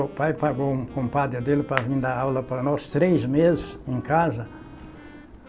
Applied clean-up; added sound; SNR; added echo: none; Wind instrument, woodwind instrument + Wind instrument, woodwind instrument; 18 dB; none.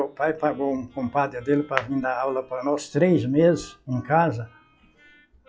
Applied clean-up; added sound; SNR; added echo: classical method log-MMSE.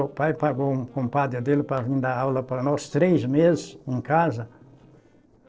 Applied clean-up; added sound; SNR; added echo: neural separator model SepFormer DNS4.